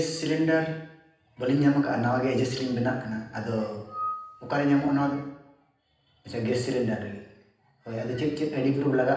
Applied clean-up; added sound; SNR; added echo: none; Screech / Glass; 10 dB; reverberation time 0.9 s.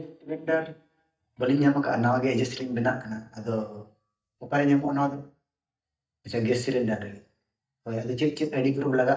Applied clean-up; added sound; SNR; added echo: neural mask model DeepFilterNet 3.